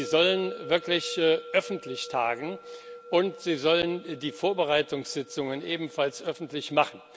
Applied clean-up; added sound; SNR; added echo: none; Musical instrument; 15 dB; none.